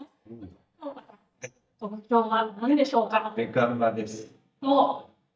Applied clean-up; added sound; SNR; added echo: neural mask model DeepFilterNet 3.